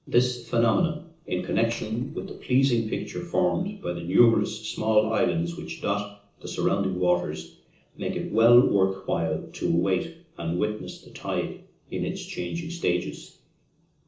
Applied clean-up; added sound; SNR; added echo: neural separator model SepFormer DNS4.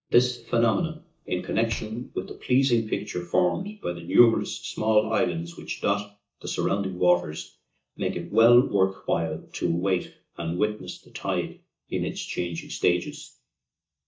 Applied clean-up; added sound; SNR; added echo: neural mask model DeepFilterNet 3.